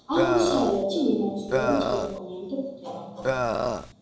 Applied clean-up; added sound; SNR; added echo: none; Burping, eructation; -1 dB; reverberation time 0.9 s.